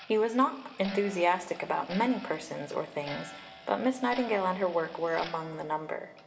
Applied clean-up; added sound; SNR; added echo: none; Clock; 16 dB; reverberation time 1.8 s.